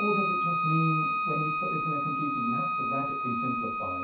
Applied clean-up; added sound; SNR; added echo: none; Bowed string instrument; -4 dB; reverberation time 0.6 s.